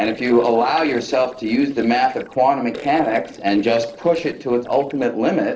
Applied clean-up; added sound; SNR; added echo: neural separator model SepFormer DNS4.